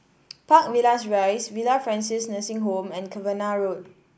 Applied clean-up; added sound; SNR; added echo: none; none; none; none.